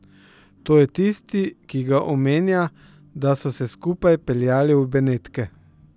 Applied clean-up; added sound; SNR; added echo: none; none; none; none.